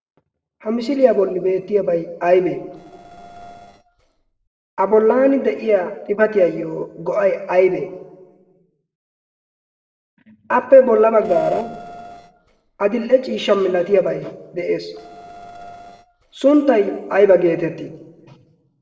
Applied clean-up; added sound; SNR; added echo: neural separator model SepFormer DNS4.